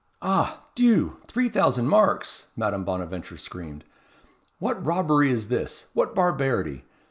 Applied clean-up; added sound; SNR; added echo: none; none; none; none.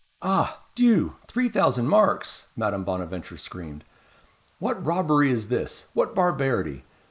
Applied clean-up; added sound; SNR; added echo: neural mask model Resemble Enhance denoiser.